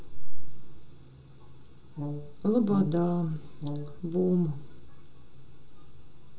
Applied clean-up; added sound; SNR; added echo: none; Brass instrument; 12 dB; reverberation time 0.2 s.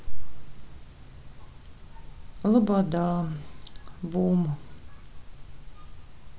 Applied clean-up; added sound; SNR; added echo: none; none; none; none.